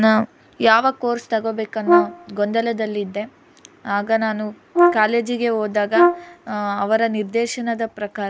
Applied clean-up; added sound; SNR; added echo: none; Brass instrument; -1 dB; none.